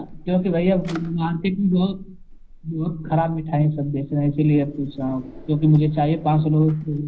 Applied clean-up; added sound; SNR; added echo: none; Drawer open or close; 19 dB; reverberation time 0.4 s.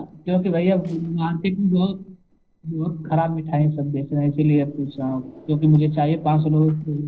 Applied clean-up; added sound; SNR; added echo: neural separator model SepFormer DNS4.